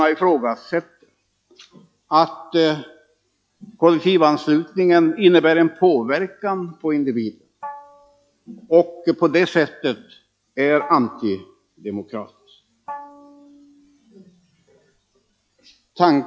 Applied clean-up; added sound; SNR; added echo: classical method log-MMSE.